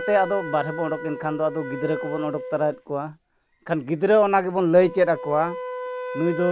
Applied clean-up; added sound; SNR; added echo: none; Wind instrument, woodwind instrument; 11 dB; none.